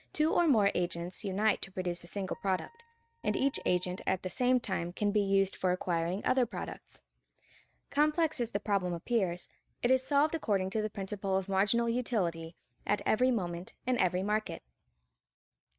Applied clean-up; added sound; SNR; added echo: neural mask model RNNoise.